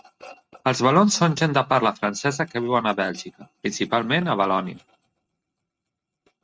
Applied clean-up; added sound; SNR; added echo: neural mask model RNNoise.